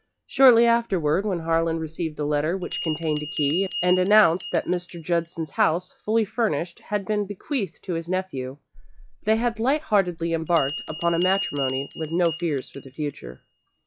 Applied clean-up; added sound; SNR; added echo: classical method log-MMSE.